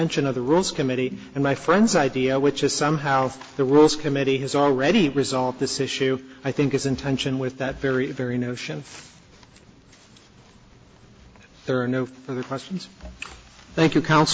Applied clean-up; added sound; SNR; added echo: none; none; none; none.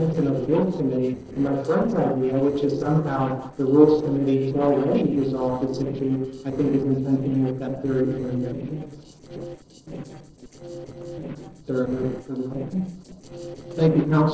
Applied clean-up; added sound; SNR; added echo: neural separator model SepFormer DNS4.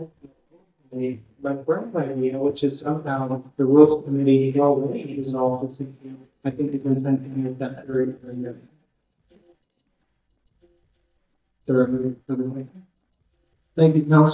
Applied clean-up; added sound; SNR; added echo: neural mask model DeepFilterNet 3.